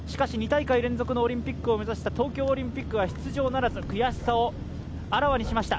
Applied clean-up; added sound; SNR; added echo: none; none; none; none.